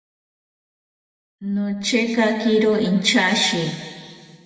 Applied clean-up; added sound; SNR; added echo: none; none; none; reverberation time 2.0 s.